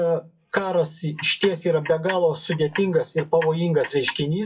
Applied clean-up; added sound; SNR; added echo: classical method WPE with log-MMSE.